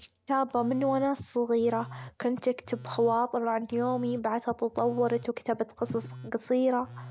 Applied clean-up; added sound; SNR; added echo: none; Telephone; 18 dB; none.